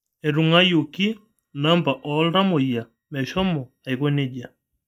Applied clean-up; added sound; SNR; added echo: neural mask model DeepFilterNet 3.